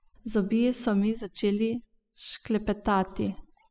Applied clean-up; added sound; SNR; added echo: classical method spectral subtraction.